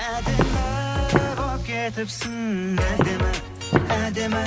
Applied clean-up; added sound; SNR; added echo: none; Walk, footsteps; 2 dB; none.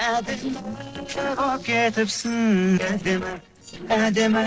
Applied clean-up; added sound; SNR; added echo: neural separator model SepFormer DNS4.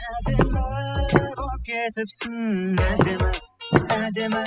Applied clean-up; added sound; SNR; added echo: classical method spectral subtraction.